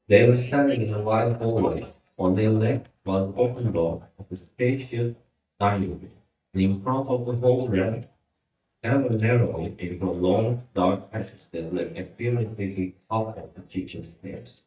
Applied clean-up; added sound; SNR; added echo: neural mask model DeepFilterNet 3.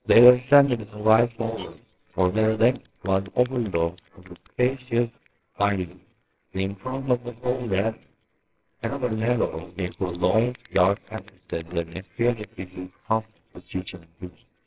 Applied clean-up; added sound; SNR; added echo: neural separator model SepFormer WHAMR!.